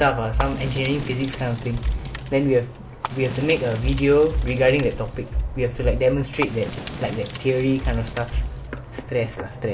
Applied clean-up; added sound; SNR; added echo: none; Fire; 13 dB; none.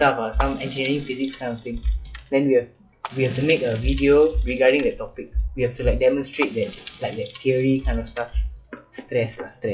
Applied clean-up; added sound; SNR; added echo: classical method log-MMSE.